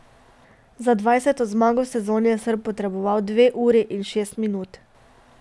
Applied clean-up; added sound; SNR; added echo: none; none; none; none.